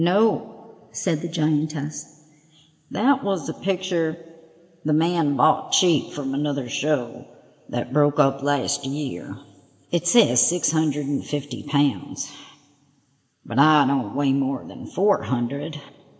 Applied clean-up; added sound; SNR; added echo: none; none; none; reverberation time 1.5 s.